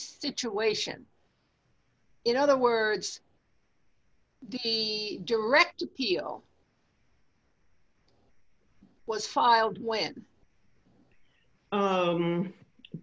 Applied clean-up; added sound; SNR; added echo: none; none; none; none.